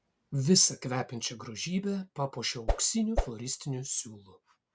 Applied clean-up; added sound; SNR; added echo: none; Whoosh, swoosh, swish; 0 dB; none.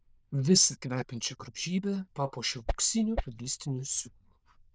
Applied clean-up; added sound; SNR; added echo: neural diffusion model UNIVERSE++.